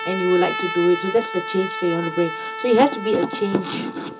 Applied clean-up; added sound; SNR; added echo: none; Trumpet; 8 dB; reverberation time 0.2 s.